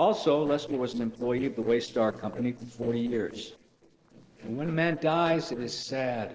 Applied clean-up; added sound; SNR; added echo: neural separator model SepFormer DNS4.